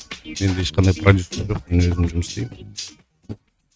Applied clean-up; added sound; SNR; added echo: neural mask model RNNoise.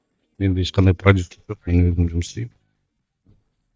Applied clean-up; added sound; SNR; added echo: neural mask model DeepFilterNet 3.